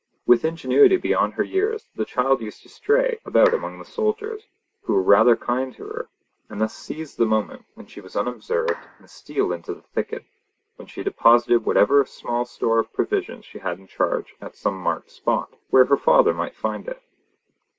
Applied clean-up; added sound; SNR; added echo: none; Clapping; 15 dB; none.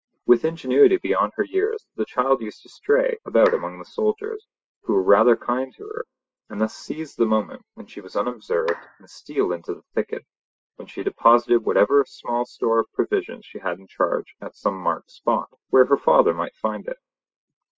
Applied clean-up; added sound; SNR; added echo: classical method spectral subtraction.